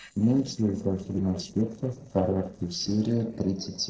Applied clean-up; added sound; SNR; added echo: neural separator model SepFormer DNS4.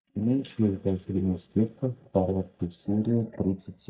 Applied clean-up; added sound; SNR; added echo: neural mask model DeepFilterNet 3.